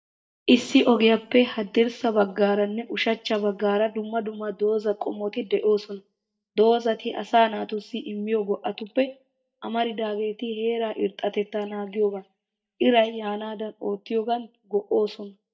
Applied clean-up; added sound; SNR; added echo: neural mask model DeepFilterNet 3.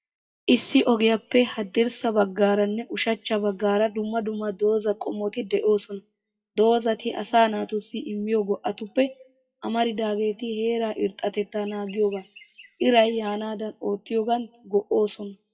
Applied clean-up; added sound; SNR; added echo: classical method WPE with log-MMSE.